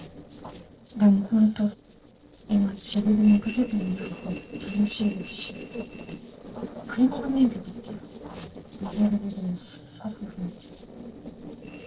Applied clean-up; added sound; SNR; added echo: neural separator model SepFormer DNS4.